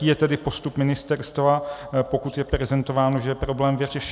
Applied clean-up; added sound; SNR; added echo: none; none; none; none.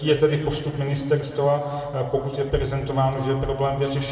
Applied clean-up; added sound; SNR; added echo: none; none; none; reverberation time 2.5 s.